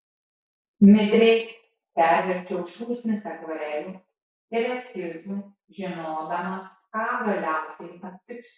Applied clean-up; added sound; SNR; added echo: none; none; none; none.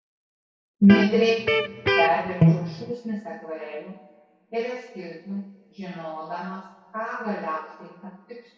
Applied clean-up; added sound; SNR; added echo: none; Electric guitar; -4 dB; reverberation time 1.3 s.